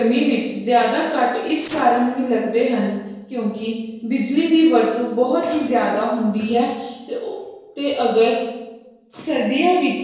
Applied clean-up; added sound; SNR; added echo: neural separator model SepFormer DNS4.